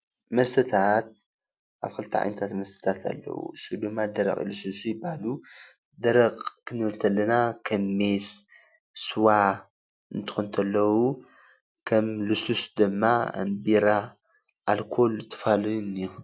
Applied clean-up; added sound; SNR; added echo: none; none; none; none.